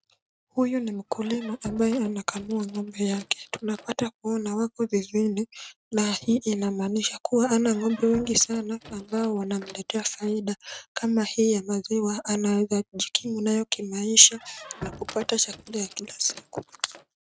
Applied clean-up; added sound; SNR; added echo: neural mask model RNNoise.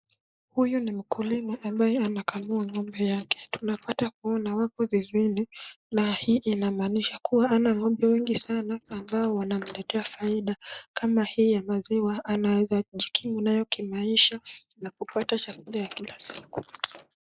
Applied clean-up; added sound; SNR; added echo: neural mask model Resemble Enhance denoiser.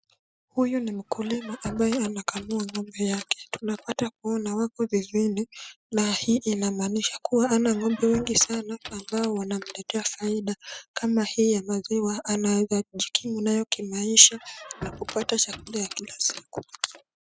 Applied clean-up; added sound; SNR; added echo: classical method spectral subtraction.